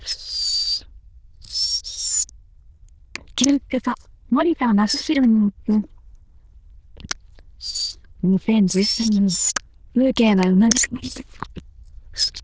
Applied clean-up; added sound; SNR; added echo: neural diffusion model UNIVERSE++.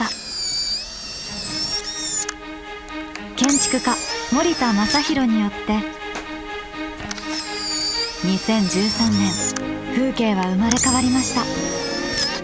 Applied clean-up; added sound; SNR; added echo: none; Engine; 4 dB; none.